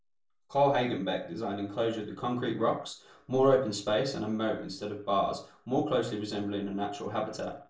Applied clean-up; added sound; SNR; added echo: none; none; none; reverberation time 0.3 s.